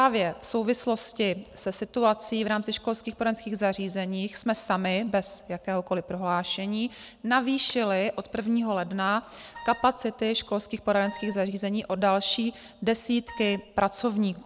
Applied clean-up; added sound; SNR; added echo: none; Wind instrument, woodwind instrument; 17 dB; none.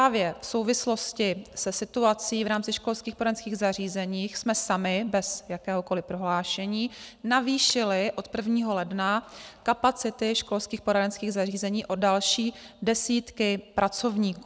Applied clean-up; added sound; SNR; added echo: none; none; none; none.